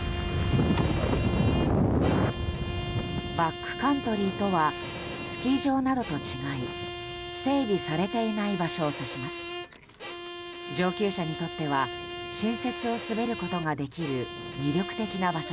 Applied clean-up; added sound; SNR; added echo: none; Bowed string instrument; 9 dB; none.